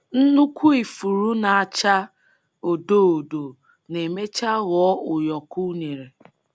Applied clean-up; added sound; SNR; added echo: none; none; none; none.